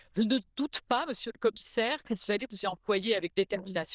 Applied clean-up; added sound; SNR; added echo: neural diffusion model UNIVERSE++.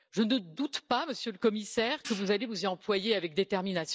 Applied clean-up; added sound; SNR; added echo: neural mask model DeepFilterNet 3.